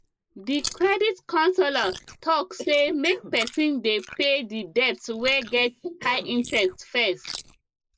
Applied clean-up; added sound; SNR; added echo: neural mask model Resemble Enhance denoiser.